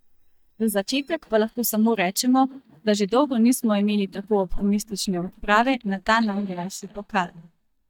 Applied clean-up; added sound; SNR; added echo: neural mask model DeepFilterNet 3.